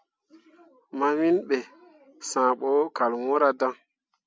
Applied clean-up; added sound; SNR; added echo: none; none; none; none.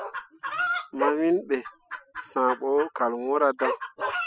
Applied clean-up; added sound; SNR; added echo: classical method spectral subtraction.